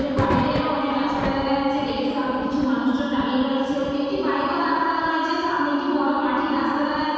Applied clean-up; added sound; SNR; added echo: none; Thunder; 12 dB; reverberation time 2.1 s.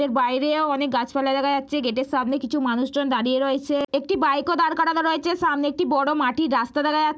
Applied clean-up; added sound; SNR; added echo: none; none; none; none.